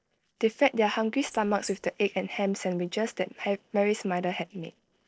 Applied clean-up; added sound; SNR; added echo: neural separator model SepFormer DNS4.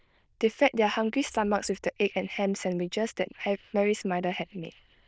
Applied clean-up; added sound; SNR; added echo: neural diffusion model UNIVERSE++.